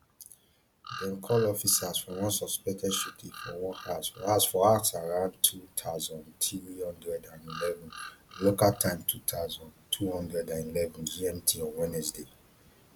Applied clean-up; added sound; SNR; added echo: none; Bird vocalization, bird call, bird song; 15 dB; none.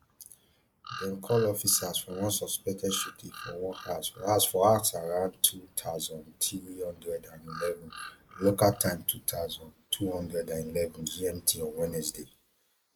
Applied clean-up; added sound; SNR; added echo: neural mask model Resemble Enhance denoiser.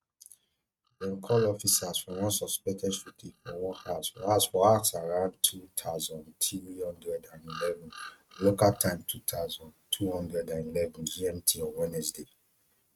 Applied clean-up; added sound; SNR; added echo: neural mask model RNNoise.